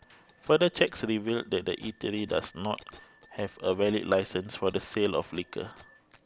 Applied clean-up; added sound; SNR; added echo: none; Bicycle bell; 15 dB; none.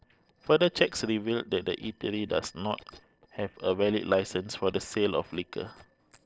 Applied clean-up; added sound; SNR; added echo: neural separator model SepFormer DNS4.